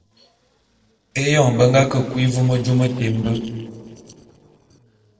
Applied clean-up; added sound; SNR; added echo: neural separator model SepFormer DNS4.